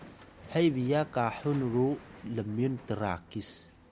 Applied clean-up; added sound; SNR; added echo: none; Hammer; 20 dB; none.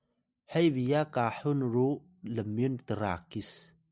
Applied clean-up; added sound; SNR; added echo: none; none; none; none.